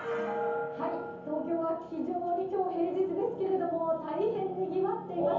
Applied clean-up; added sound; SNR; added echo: none; none; none; reverberation time 0.7 s.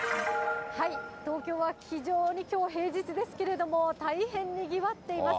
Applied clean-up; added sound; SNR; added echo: none; none; none; none.